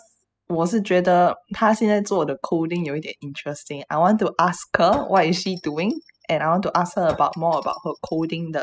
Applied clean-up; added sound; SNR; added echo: classical method spectral subtraction.